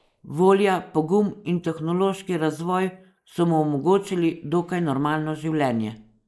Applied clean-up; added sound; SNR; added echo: neural mask model Resemble Enhance denoiser.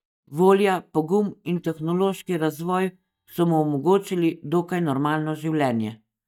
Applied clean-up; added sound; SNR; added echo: neural mask model DeepFilterNet 3.